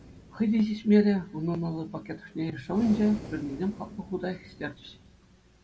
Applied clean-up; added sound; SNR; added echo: none; Breathing; 17 dB; reverberation time 1.8 s.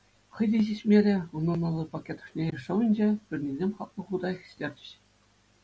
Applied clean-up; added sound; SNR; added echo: none; none; none; none.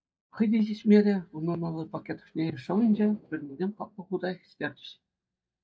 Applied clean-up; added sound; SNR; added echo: neural mask model DeepFilterNet 3.